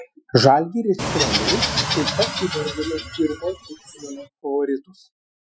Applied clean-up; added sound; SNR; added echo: classical method Wiener filter.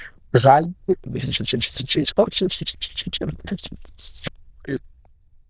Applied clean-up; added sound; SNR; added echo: neural diffusion model UNIVERSE++.